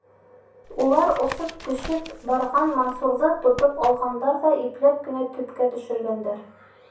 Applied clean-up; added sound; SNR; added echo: none; Tap; 17 dB; reverberation time 0.6 s.